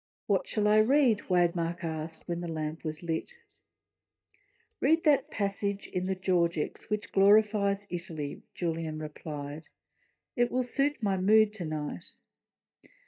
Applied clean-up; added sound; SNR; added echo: neural mask model DeepFilterNet 3.